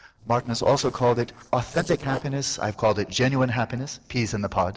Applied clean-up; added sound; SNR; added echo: neural separator model SepFormer DNS4.